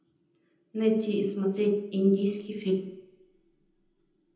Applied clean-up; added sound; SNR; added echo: none; none; none; reverberation time 0.8 s.